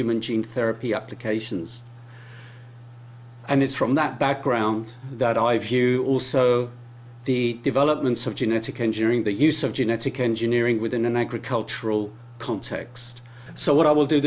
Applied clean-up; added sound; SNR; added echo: none; none; none; none.